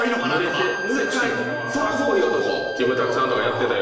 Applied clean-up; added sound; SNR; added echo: none; Bowed string instrument; 9 dB; reverberation time 1.0 s.